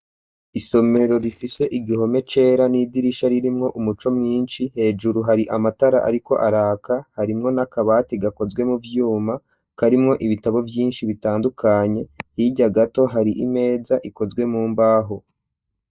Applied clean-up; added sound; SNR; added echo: neural mask model DeepFilterNet 3.